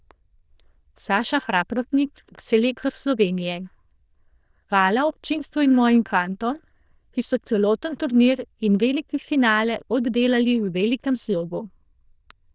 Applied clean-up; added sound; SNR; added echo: neural diffusion model UNIVERSE++.